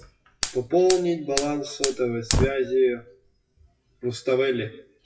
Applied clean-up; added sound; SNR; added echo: classical method WPE with log-MMSE.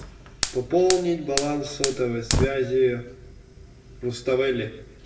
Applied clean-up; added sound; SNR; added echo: none; Fire; 7 dB; reverberation time 0.8 s.